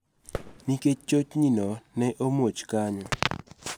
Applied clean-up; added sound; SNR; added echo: none; Fireworks; 17 dB; none.